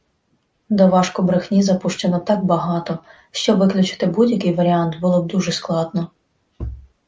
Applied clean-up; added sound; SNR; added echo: none; none; none; none.